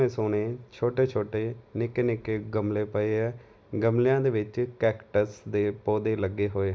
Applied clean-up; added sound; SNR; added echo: none; none; none; none.